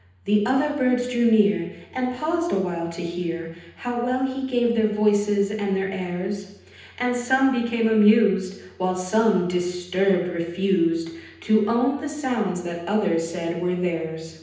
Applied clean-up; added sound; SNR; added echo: none; none; none; reverberation time 0.9 s.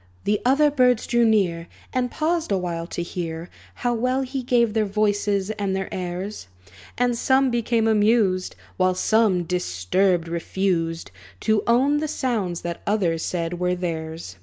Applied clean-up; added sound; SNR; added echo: none; none; none; none.